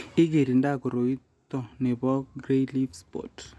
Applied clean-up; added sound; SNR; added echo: none; none; none; none.